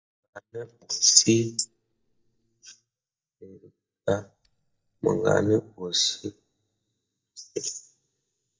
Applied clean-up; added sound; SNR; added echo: neural mask model DeepFilterNet 3.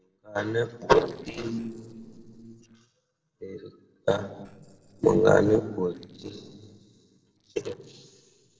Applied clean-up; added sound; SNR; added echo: neural separator model SepFormer DNS4.